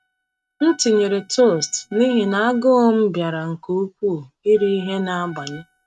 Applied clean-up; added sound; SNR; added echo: neural mask model RNNoise.